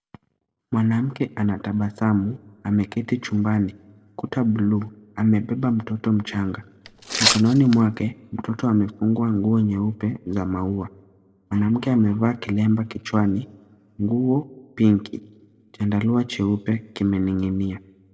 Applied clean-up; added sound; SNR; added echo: none; Tearing; 3 dB; reverberation time 0.7 s.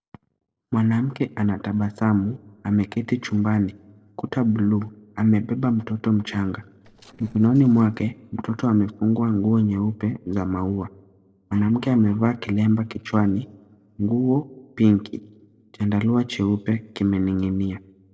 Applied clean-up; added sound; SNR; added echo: neural separator model SepFormer DNS4.